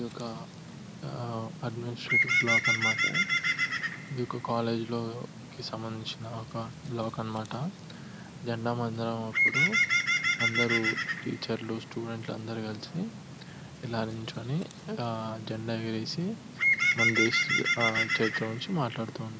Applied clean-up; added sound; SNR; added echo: none; Bird; -3 dB; none.